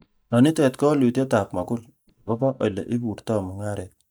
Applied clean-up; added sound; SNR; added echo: neural mask model DeepFilterNet 3.